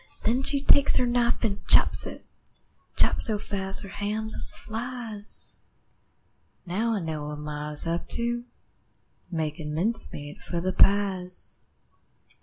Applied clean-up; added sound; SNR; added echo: none; none; none; none.